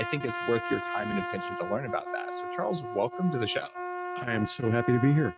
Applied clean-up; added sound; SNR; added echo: neural mask model RNNoise.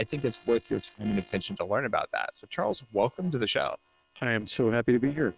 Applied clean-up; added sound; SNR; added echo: neural separator model SepFormer WHAM!.